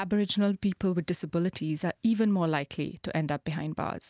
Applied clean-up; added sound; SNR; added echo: none; none; none; none.